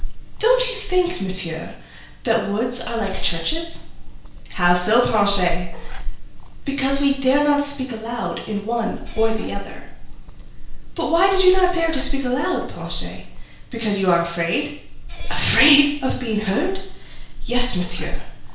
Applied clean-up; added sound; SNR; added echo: none; Meow / Purr; 3 dB; reverberation time 0.5 s.